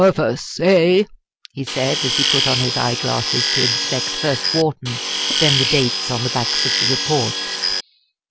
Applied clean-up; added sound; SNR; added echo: none; Tools; 0 dB; none.